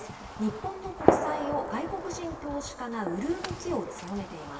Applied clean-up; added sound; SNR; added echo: none; Gunshot, gunfire; -2 dB; reverberation time 1.4 s.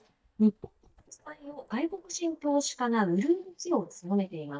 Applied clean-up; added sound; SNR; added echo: neural mask model DeepFilterNet 3.